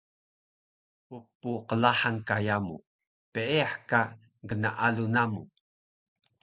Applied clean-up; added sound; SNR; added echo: none; none; none; none.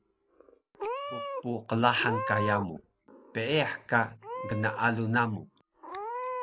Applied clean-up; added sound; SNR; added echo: none; Meow / Purr; 7 dB; none.